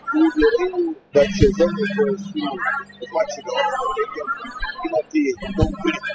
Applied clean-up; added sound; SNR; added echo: classical method spectral subtraction.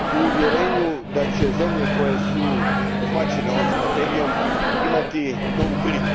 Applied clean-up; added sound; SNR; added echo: none; Microwave oven; -3 dB; none.